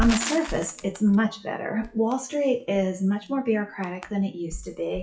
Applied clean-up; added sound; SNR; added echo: classical method WPE with log-MMSE.